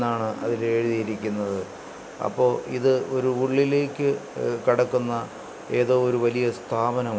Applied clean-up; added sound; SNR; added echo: none; none; none; none.